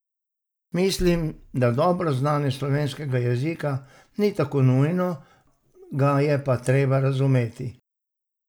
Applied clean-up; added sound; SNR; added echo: none; none; none; none.